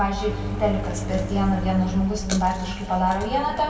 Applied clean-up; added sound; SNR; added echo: none; Engine; 10 dB; reverberation time 1.9 s.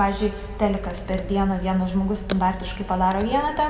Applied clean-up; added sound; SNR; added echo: none; none; none; none.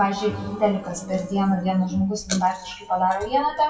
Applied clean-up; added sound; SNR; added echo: classical method WPE with log-MMSE.